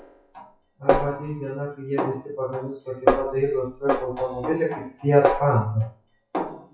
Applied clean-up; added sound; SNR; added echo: classical method WPE with log-MMSE.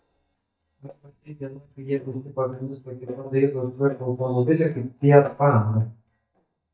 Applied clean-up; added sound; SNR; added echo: neural mask model DeepFilterNet 3.